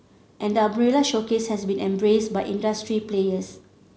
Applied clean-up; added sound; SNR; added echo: none; none; none; none.